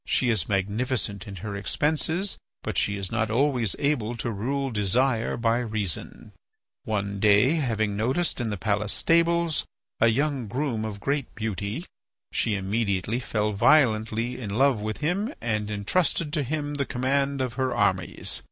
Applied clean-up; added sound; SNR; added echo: none; none; none; none.